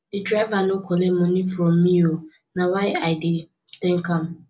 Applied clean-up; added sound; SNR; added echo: none; none; none; none.